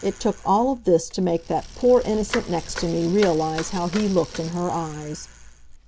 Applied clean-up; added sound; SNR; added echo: none; Bicycle; 15 dB; none.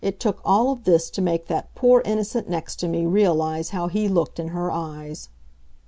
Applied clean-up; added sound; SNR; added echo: none; none; none; none.